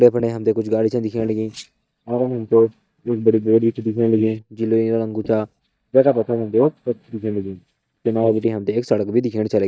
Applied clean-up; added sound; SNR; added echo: neural mask model DeepFilterNet 3.